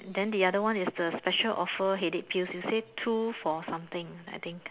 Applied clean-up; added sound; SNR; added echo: none; none; none; none.